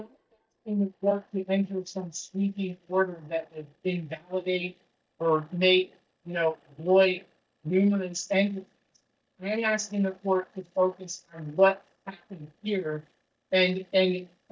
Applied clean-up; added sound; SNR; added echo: neural mask model DeepFilterNet 3.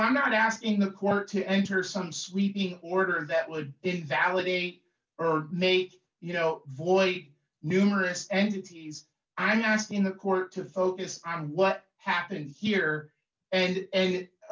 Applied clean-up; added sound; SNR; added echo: none; none; none; none.